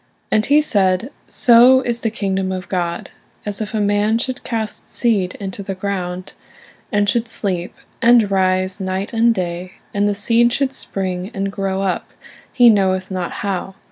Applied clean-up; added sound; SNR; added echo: none; none; none; none.